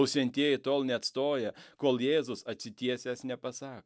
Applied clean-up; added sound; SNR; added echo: none; none; none; none.